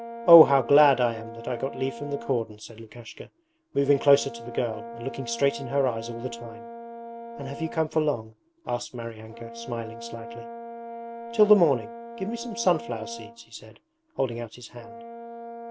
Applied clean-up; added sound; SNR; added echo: none; Brass instrument; 13 dB; none.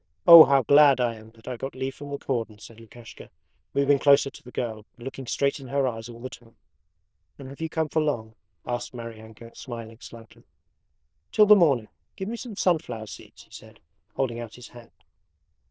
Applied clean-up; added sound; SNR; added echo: neural diffusion model UNIVERSE++.